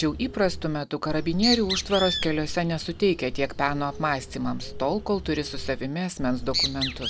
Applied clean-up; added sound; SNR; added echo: none; Bird; 6 dB; none.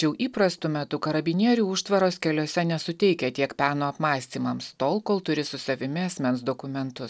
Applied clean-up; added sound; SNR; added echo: none; none; none; none.